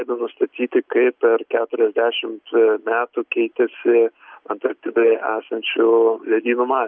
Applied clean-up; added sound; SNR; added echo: none; none; none; none.